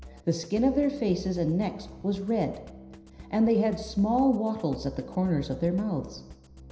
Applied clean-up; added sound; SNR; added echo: none; Drum kit; 18 dB; reverberation time 0.9 s.